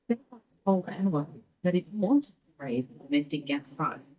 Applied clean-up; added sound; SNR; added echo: neural mask model DeepFilterNet 3.